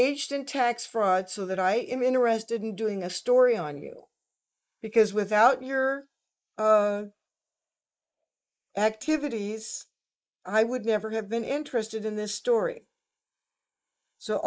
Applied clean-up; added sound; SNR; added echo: neural mask model Resemble Enhance denoiser.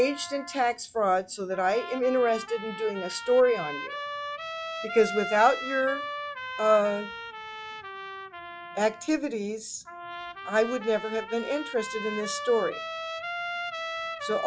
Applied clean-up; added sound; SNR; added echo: classical method log-MMSE.